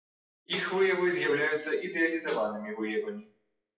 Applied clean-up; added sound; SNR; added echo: classical method WPE with log-MMSE.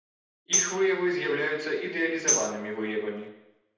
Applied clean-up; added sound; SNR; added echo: none; Tambourine; 2 dB; reverberation time 0.9 s.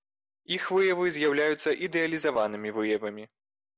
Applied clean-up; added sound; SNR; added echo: none; none; none; none.